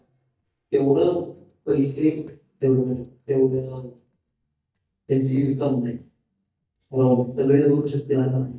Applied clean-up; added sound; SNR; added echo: neural mask model DeepFilterNet 3.